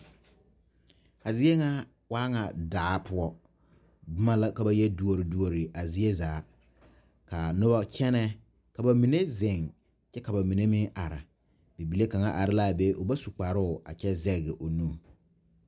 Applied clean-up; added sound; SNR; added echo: none; none; none; none.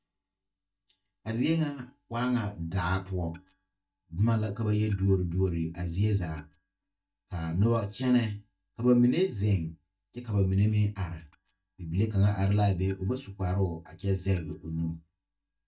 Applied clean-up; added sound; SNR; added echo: neural mask model DeepFilterNet 3.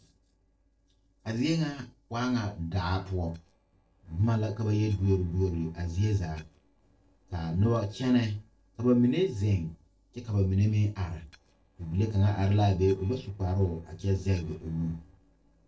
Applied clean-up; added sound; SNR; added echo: neural separator model SepFormer DNS4.